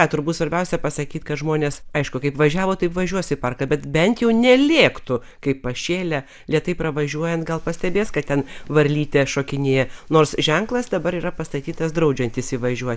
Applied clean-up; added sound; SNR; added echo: none; none; none; none.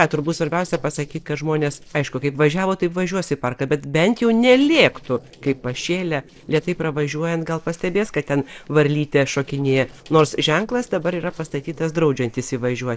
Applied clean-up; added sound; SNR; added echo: neural separator model SepFormer DNS4.